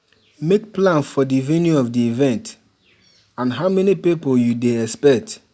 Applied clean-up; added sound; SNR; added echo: none; none; none; none.